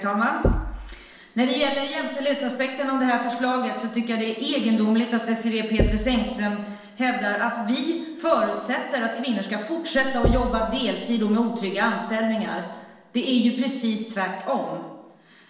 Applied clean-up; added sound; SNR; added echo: none; Knock; 6 dB; reverberation time 1.1 s.